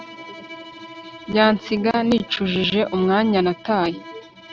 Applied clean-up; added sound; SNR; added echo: none; Bowed string instrument; 19 dB; none.